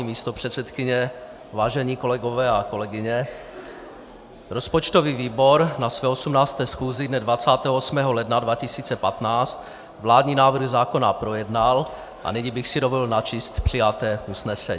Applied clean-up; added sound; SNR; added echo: none; none; none; none.